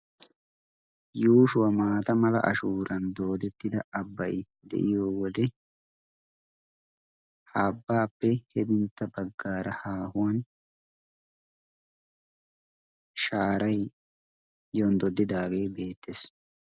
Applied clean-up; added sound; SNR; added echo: none; none; none; none.